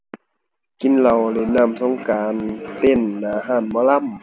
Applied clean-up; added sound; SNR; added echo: none; none; none; none.